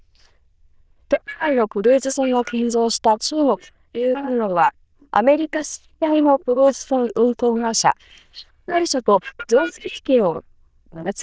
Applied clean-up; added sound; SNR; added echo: neural diffusion model UNIVERSE++.